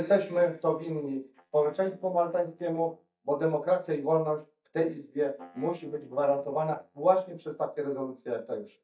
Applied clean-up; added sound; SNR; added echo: neural mask model DeepFilterNet 3.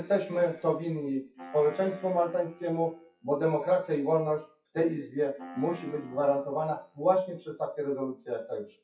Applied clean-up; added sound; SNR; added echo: classical method WPE with log-MMSE.